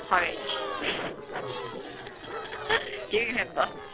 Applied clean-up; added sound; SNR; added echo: neural separator model SepFormer DNS4.